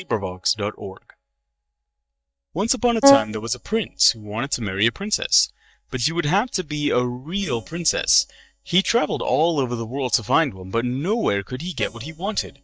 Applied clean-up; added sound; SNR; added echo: neural mask model DeepFilterNet 3.